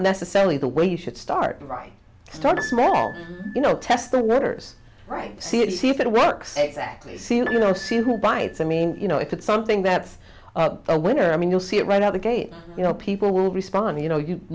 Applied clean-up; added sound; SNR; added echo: none; Piano; 16 dB; none.